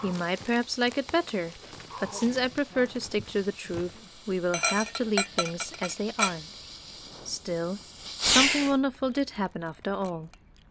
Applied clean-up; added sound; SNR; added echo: none; Fireworks + Dog; 4 dB; none.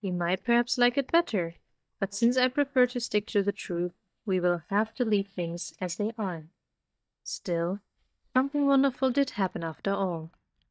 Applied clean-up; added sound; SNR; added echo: neural mask model DeepFilterNet 3.